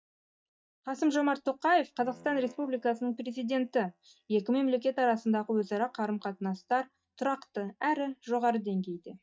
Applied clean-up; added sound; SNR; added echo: neural mask model DeepFilterNet 3.